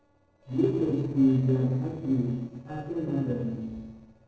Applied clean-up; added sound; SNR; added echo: neural separator model SepFormer DNS4.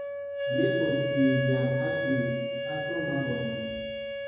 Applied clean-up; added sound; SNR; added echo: none; Wind instrument, woodwind instrument; 0 dB; reverberation time 1.3 s.